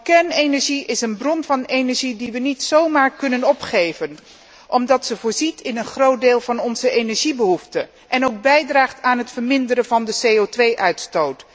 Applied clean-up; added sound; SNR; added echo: none; none; none; none.